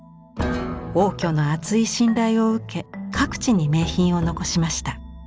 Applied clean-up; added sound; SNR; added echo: none; none; none; none.